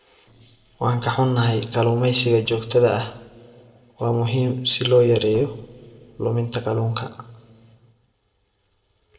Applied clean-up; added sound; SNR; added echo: neural separator model SepFormer DNS4.